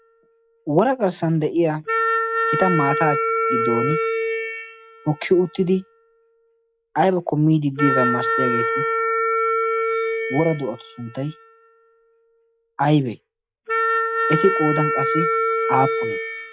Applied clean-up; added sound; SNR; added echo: classical method log-MMSE.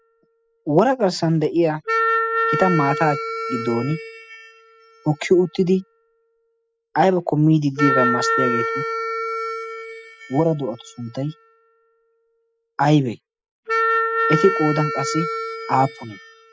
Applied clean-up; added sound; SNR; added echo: classical method spectral subtraction.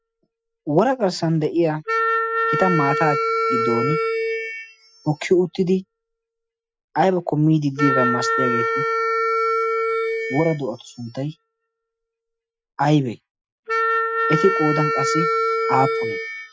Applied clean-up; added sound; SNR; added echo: classical method Wiener filter.